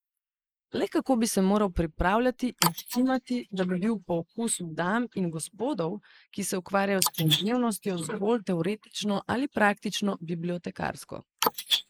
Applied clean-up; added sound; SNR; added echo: neural mask model Resemble Enhance denoiser.